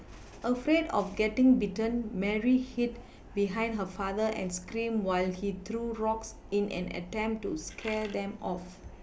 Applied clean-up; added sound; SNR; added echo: none; none; none; none.